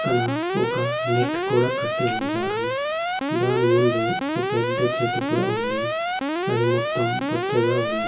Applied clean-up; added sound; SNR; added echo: none; Alarm; 0 dB; reverberation time 0.2 s.